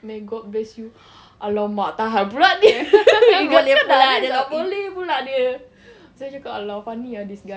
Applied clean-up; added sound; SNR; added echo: none; none; none; none.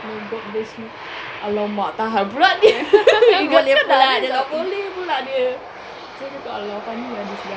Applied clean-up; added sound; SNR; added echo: none; Aircraft; 15 dB; none.